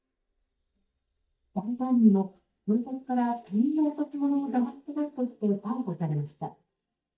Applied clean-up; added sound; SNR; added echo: neural mask model DeepFilterNet 3.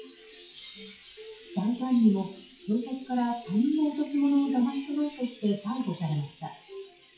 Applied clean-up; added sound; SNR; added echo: classical method WPE with log-MMSE.